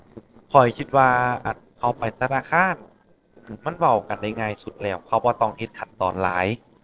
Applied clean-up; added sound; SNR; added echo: neural separator model SepFormer DNS4.